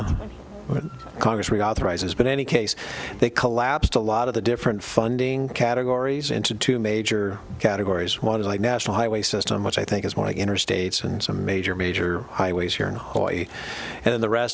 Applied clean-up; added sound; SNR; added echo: none; none; none; none.